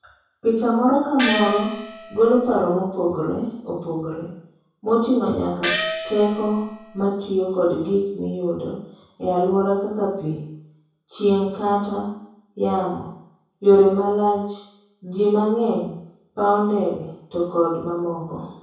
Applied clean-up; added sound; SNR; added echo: none; Gong; 6 dB; reverberation time 0.7 s.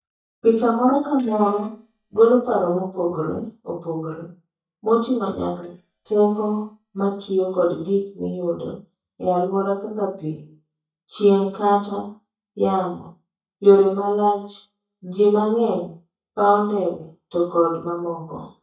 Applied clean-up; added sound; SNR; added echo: neural mask model DeepFilterNet 3.